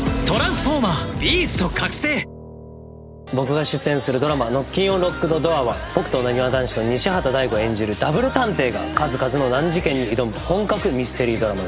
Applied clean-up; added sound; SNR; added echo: none; Piano; 15 dB; none.